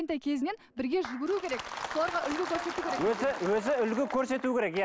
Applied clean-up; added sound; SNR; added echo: none; none; none; none.